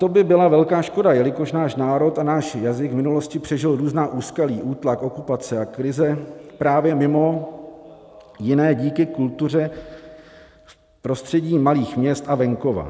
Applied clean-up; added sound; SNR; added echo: none; none; none; none.